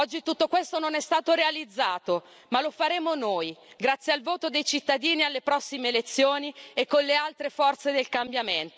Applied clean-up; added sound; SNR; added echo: none; none; none; none.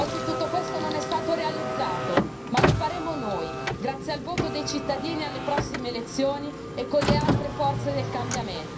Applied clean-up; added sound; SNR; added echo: none; Car; -1 dB; reverberation time 0.3 s.